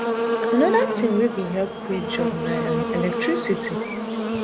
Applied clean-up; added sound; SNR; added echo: none; Buzz; 1 dB; none.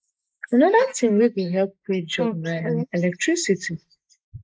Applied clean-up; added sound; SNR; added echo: neural mask model Resemble Enhance denoiser.